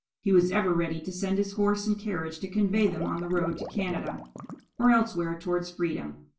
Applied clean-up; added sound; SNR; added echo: none; Water / Liquid; 14 dB; reverberation time 0.3 s.